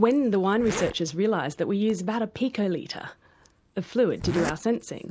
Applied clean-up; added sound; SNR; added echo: none; Zipper (clothing); 13 dB; none.